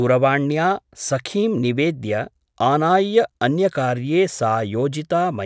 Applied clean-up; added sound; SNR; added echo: none; none; none; none.